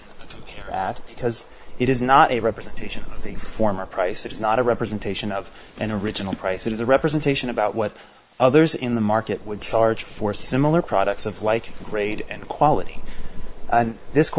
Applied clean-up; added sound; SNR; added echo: neural separator model SepFormer WHAM!.